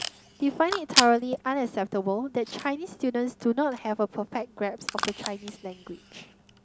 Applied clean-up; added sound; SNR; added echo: none; Packing tape, duct tape / Tearing; 6 dB; none.